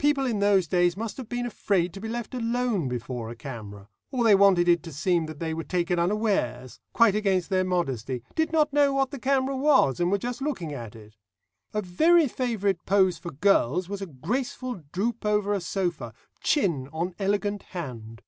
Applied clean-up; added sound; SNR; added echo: none; none; none; none.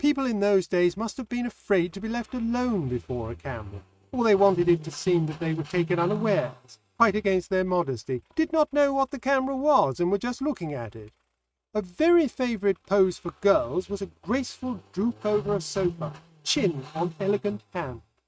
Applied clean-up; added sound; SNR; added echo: neural mask model RNNoise.